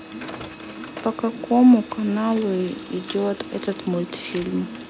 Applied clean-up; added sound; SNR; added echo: none; Printer; 14 dB; none.